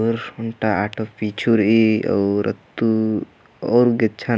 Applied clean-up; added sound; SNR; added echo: none; none; none; none.